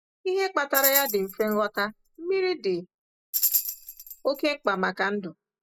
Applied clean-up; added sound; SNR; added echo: classical method spectral subtraction.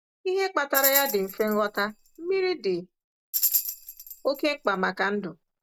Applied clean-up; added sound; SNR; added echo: none; Tambourine; 4 dB; none.